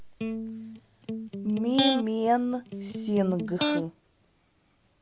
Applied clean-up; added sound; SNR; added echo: none; Electric guitar; 2 dB; none.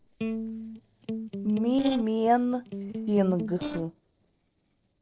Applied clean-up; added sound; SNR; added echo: neural separator model SepFormer DNS4.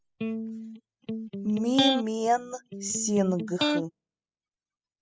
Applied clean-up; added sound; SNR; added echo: classical method spectral subtraction.